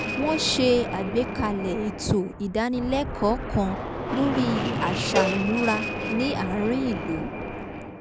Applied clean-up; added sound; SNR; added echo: none; Fixed-wing aircraft, airplane + Cowbell; 4 dB; none.